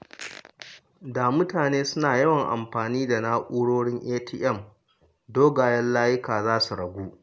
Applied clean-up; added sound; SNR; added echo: none; none; none; none.